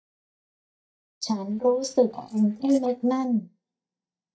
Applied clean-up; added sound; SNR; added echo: neural mask model DeepFilterNet 3.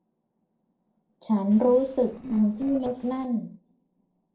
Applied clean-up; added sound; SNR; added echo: neural separator model SepFormer DNS4.